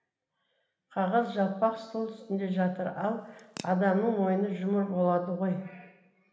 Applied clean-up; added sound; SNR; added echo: none; Crack / Crackle; 16 dB; reverberation time 1.1 s.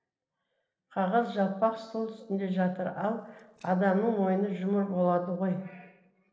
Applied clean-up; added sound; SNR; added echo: neural separator model SepFormer DNS4.